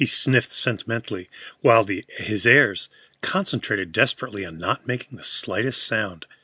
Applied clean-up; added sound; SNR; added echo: none; none; none; none.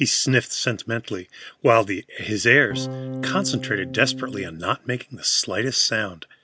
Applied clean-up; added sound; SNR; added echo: none; Electric guitar / Strum; 8 dB; none.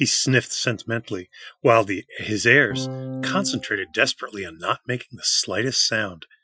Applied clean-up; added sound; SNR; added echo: classical method Wiener filter.